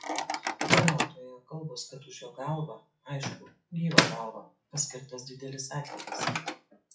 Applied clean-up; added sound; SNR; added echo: classical method WPE with log-MMSE.